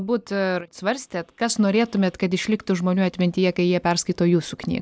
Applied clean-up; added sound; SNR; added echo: none; none; none; none.